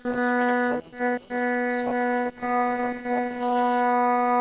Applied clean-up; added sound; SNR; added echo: neural separator model SepFormer WHAM!.